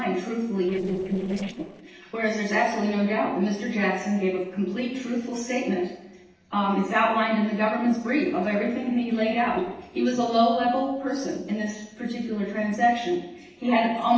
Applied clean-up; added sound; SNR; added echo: neural separator model SepFormer DNS4.